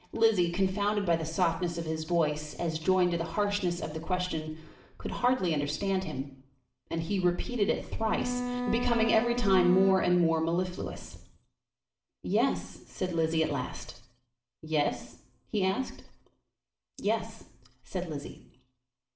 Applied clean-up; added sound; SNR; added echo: none; Bowed string instrument; 4 dB; reverberation time 0.6 s.